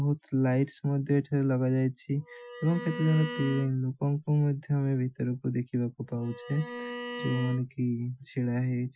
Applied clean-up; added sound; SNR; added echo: classical method Wiener filter.